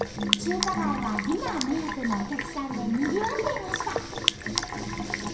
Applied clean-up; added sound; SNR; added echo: none; Sink (filling or washing); 2 dB; reverberation time 0.7 s.